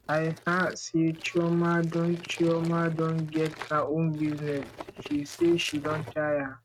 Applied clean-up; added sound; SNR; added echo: neural mask model RNNoise.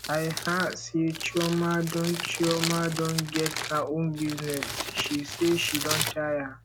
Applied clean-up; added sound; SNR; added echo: none; Crumpling, crinkling; 6 dB; none.